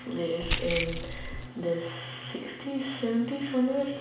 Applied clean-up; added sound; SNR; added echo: none; Keys jangling; 2 dB; reverberation time 0.7 s.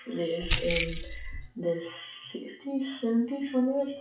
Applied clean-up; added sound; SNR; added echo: classical method WPE with log-MMSE.